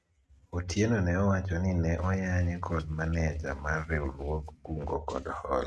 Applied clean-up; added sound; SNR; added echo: neural mask model RNNoise.